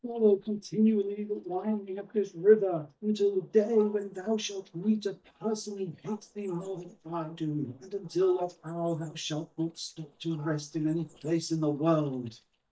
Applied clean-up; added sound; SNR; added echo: neural mask model DeepFilterNet 3.